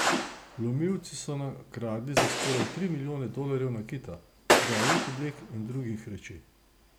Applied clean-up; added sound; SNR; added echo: none; Gunshot, gunfire; -1 dB; none.